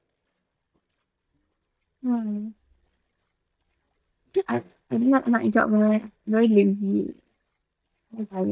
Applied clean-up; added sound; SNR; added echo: neural mask model DeepFilterNet 3.